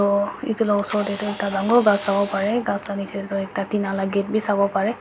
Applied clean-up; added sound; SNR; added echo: none; Camera; 16 dB; none.